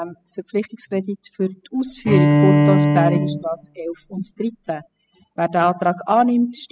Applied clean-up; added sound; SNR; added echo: classical method spectral subtraction.